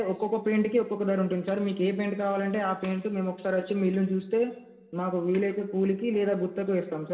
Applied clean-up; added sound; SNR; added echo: none; none; none; reverberation time 1.8 s.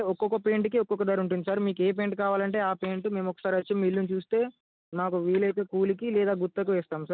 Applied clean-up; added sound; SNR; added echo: none; none; none; none.